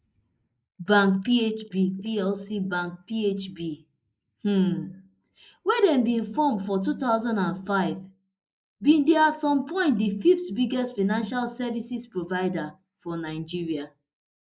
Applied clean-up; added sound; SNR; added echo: neural mask model Resemble Enhance denoiser.